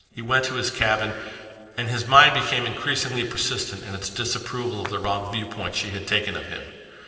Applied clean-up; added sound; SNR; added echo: neural separator model SepFormer DNS4.